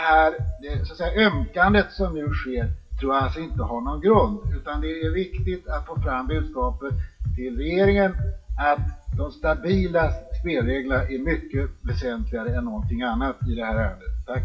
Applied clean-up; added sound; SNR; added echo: classical method WPE with log-MMSE.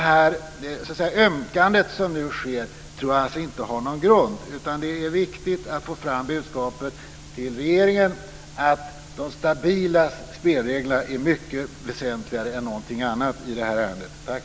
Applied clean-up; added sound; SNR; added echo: none; none; none; none.